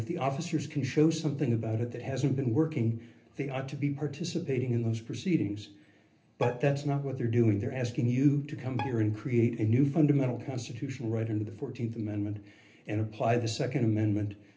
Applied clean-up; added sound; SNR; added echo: none; Bowed string instrument; 18 dB; reverberation time 0.3 s.